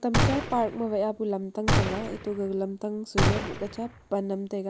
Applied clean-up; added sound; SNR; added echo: none; Gunshot, gunfire; -1 dB; none.